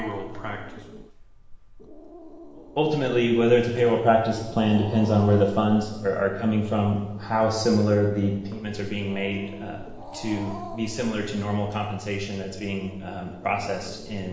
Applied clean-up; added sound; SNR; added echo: none; Growling; 16 dB; reverberation time 0.9 s.